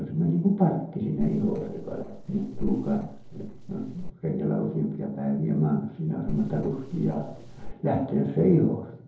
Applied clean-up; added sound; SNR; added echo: neural separator model SepFormer DNS4.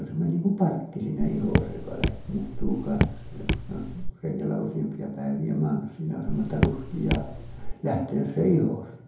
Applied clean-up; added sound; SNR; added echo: none; Raindrop / Drip; 0 dB; reverberation time 2.6 s.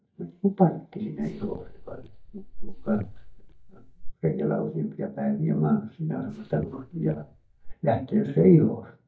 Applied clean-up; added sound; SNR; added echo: neural mask model DeepFilterNet 3.